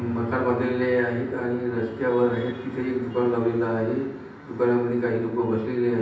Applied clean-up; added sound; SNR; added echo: none; none; none; reverberation time 0.9 s.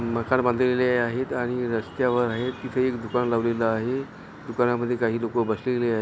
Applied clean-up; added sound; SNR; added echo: none; none; none; none.